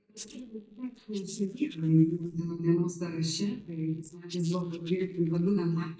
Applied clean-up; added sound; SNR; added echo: neural mask model DeepFilterNet 3.